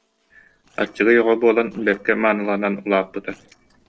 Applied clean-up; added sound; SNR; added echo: neural separator model SepFormer DNS4.